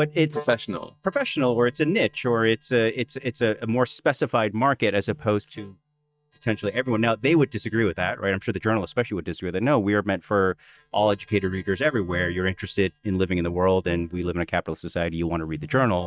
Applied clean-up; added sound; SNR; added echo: neural mask model DeepFilterNet 3.